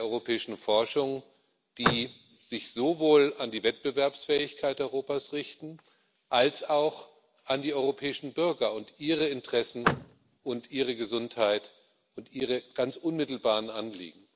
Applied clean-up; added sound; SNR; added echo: none; Vehicle; 4 dB; none.